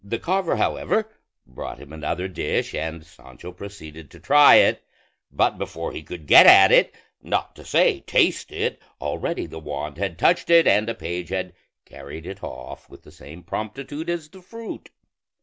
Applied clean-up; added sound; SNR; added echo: none; none; none; none.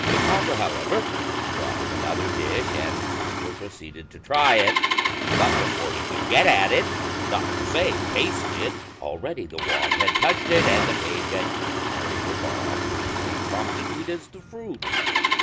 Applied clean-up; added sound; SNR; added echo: none; Engine starting; -2 dB; none.